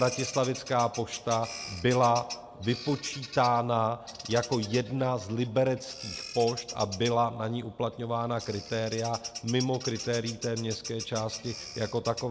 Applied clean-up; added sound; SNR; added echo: none; Bird vocalization, bird call, bird song; 13 dB; none.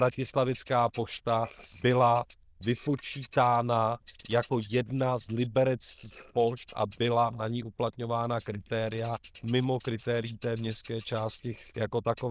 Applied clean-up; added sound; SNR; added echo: neural diffusion model UNIVERSE++.